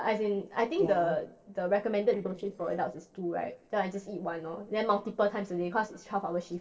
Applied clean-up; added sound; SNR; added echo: neural separator model SepFormer DNS4.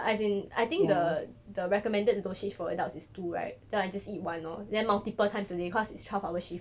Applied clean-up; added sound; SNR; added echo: none; none; none; none.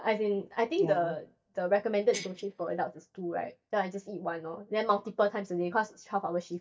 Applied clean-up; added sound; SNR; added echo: neural mask model DeepFilterNet 3.